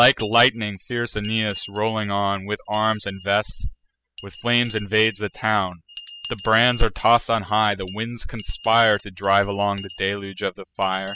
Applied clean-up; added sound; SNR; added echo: classical method spectral subtraction.